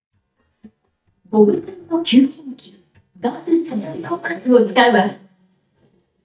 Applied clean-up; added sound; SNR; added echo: neural mask model DeepFilterNet 3.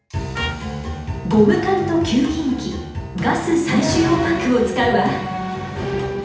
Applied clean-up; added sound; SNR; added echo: none; Trumpet; 14 dB; reverberation time 0.8 s.